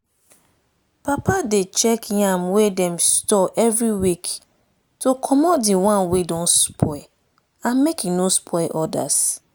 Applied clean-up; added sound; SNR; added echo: none; none; none; none.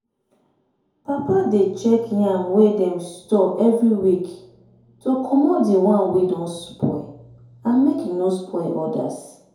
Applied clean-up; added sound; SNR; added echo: none; none; none; reverberation time 2.3 s.